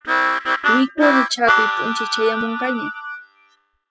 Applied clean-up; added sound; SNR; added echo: classical method spectral subtraction.